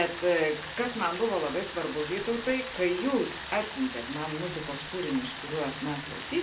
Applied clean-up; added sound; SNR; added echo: none; Rain; 9 dB; reverberation time 0.2 s.